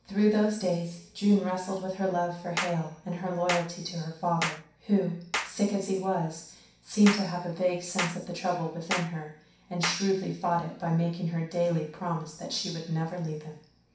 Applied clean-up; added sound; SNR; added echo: none; Clapping; 8 dB; reverberation time 0.6 s.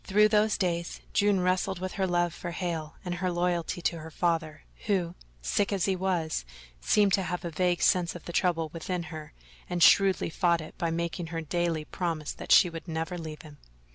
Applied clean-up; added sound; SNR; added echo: none; none; none; none.